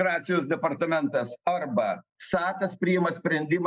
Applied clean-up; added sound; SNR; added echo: neural mask model Resemble Enhance denoiser.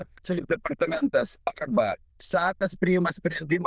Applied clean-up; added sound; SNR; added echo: neural diffusion model UNIVERSE++.